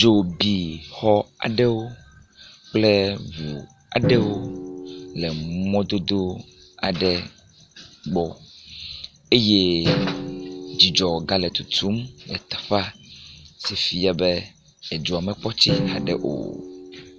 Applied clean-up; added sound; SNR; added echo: none; Drum; 10 dB; none.